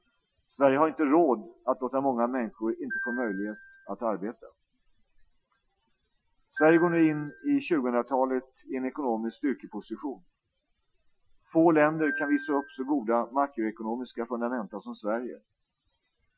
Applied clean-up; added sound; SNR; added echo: classical method Wiener filter.